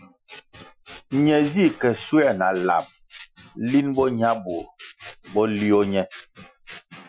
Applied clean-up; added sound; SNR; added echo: classical method Wiener filter.